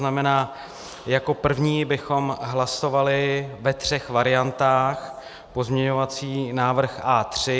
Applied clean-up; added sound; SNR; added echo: none; none; none; none.